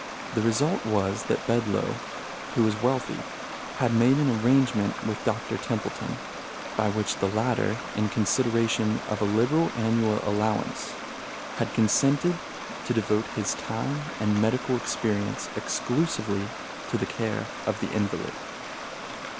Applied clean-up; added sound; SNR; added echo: none; Stream; 9 dB; none.